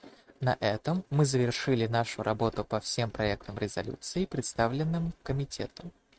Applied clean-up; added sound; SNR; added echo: neural mask model RNNoise.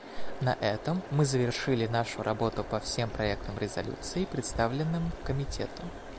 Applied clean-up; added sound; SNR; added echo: none; Mechanical fan; 20 dB; none.